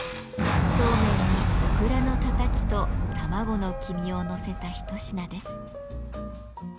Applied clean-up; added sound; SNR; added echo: none; Boom; -4 dB; none.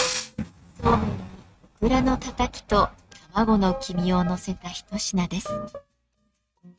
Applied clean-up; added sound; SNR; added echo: neural mask model RNNoise.